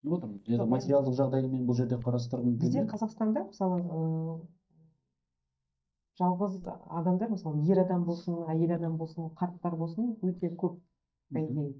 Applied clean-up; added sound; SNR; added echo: neural mask model DeepFilterNet 3.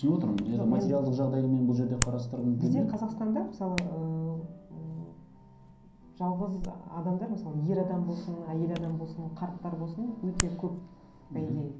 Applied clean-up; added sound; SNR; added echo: none; Hands; 12 dB; reverberation time 0.6 s.